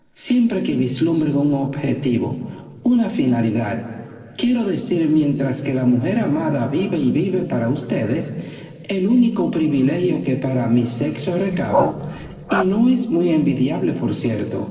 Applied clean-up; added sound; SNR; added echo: neural separator model SepFormer DNS4.